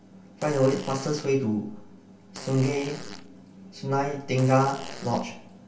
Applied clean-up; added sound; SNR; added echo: none; Fart; 16 dB; reverberation time 0.2 s.